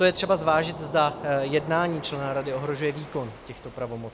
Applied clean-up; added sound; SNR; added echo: none; Waves, surf; 14 dB; none.